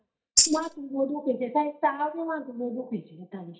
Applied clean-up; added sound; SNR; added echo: neural mask model DeepFilterNet 3.